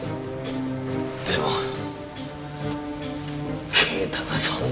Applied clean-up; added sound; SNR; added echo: none; none; none; none.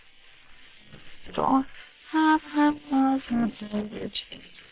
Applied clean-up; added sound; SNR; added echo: neural separator model SepFormer WHAM!.